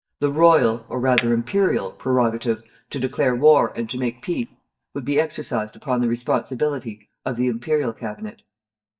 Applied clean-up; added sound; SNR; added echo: neural mask model DeepFilterNet 3.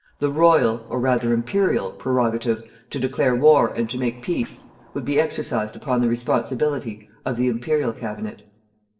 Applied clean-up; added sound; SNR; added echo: neural separator model SepFormer DNS4.